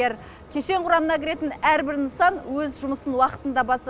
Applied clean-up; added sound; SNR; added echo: none; none; none; none.